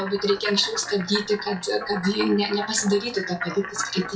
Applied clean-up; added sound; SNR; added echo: classical method log-MMSE.